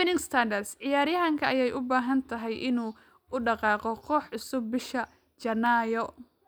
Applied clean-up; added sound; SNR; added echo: none; none; none; none.